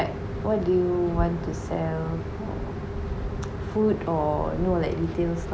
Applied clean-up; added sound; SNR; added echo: none; none; none; none.